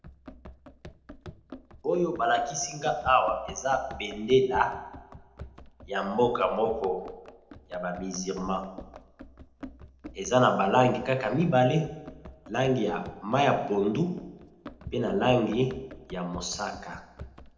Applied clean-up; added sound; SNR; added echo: none; Run; 18 dB; reverberation time 0.8 s.